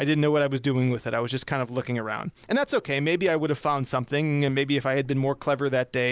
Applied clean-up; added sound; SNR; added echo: none; none; none; none.